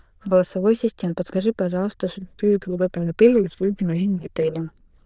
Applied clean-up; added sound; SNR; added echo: neural diffusion model UNIVERSE++.